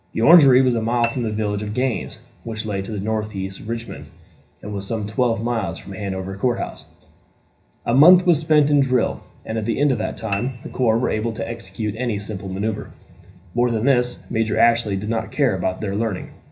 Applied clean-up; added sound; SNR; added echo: none; Piano; 16 dB; reverberation time 0.5 s.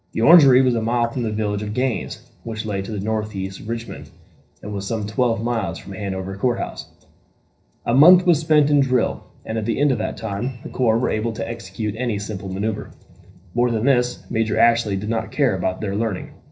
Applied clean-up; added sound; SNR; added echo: neural separator model SepFormer DNS4.